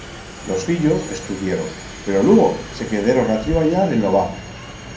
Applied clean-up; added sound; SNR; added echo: none; Subway, metro, underground; 14 dB; reverberation time 0.6 s.